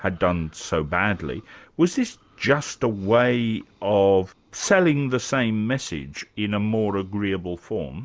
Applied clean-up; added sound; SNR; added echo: none; none; none; none.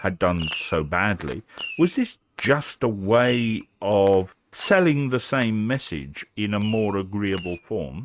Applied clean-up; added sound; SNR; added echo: neural mask model RNNoise.